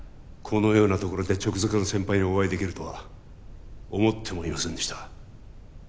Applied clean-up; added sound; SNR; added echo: none; none; none; none.